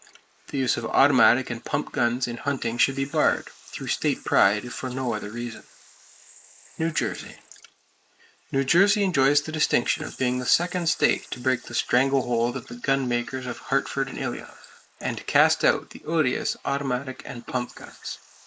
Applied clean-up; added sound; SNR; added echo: neural mask model Resemble Enhance denoiser.